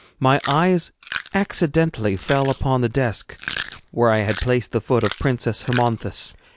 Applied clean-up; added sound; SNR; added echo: none; Chewing, mastication; 12 dB; none.